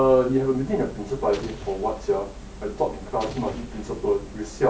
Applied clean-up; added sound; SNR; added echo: none; Explosion; 19 dB; none.